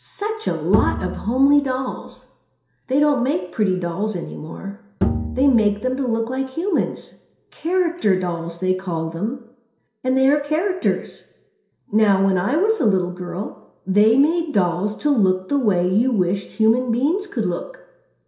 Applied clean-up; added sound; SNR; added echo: none; Bowed string instrument; 5 dB; reverberation time 0.7 s.